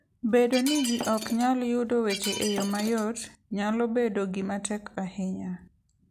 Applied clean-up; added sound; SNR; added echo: none; Shatter; 9 dB; none.